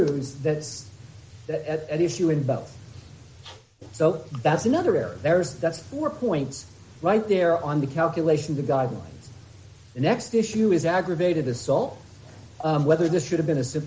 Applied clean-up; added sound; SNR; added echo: none; none; none; none.